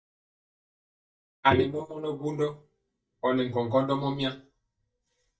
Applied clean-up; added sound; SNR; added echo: neural mask model DeepFilterNet 3.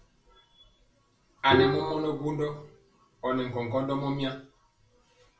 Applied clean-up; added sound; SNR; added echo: none; Bowed string instrument; 1 dB; reverberation time 0.2 s.